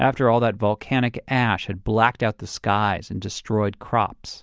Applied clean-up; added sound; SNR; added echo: none; none; none; none.